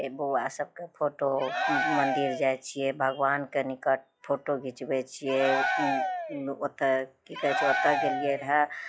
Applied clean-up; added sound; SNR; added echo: classical method log-MMSE.